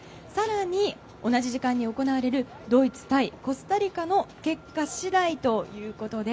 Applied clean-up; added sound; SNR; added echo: none; none; none; none.